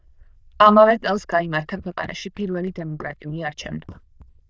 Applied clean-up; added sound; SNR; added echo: neural diffusion model UNIVERSE++.